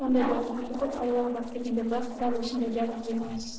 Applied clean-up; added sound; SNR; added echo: neural separator model SepFormer DNS4.